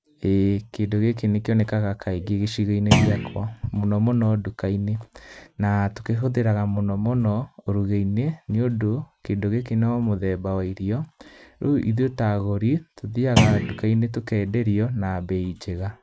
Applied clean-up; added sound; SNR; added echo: none; Thump, thud; -2 dB; none.